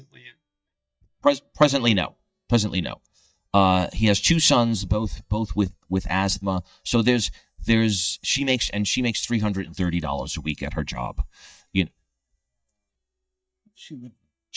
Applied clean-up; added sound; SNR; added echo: neural mask model DeepFilterNet 3.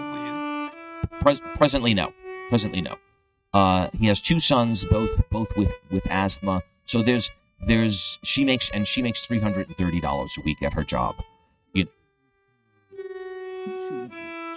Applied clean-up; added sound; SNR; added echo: neural mask model RNNoise.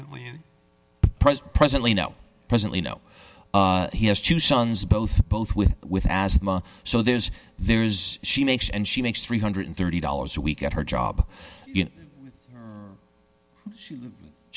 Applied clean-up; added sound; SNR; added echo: none; none; none; none.